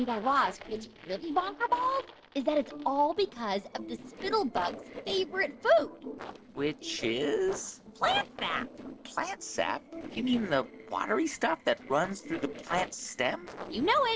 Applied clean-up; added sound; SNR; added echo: neural separator model SepFormer DNS4.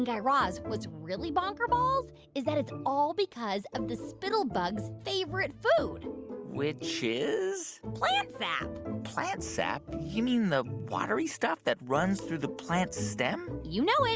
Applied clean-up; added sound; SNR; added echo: none; none; none; none.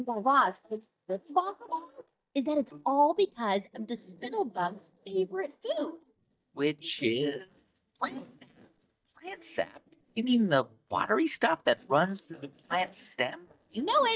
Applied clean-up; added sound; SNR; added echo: neural mask model DeepFilterNet 3.